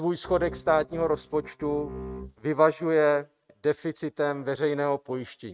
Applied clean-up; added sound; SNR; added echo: neural mask model RNNoise.